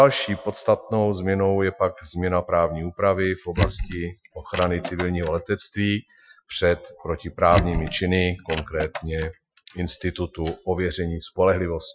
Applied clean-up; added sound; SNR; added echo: classical method Wiener filter.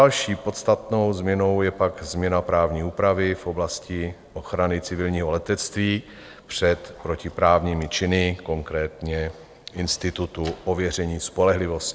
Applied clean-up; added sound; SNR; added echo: none; none; none; none.